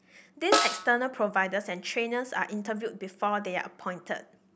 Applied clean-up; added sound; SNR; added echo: none; Snare drum; 0 dB; none.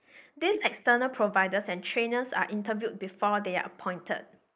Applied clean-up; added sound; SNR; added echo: neural mask model Resemble Enhance denoiser.